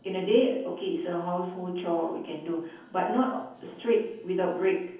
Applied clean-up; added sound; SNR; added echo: none; none; none; reverberation time 0.7 s.